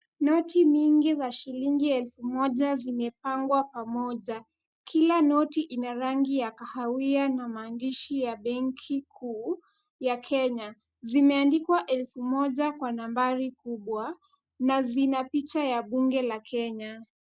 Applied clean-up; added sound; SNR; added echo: none; none; none; none.